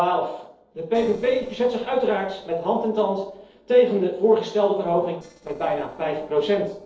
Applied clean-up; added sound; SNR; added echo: neural separator model SepFormer DNS4.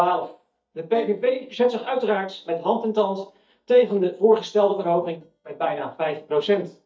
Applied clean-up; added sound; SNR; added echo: neural mask model DeepFilterNet 3.